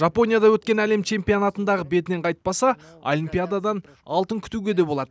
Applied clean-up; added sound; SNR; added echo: none; none; none; none.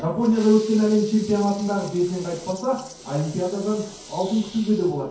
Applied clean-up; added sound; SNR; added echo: none; Toilet flush; 19 dB; reverberation time 0.6 s.